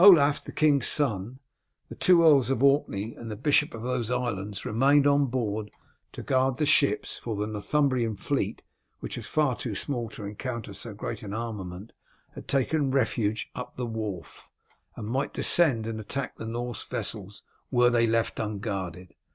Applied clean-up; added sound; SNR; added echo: none; none; none; none.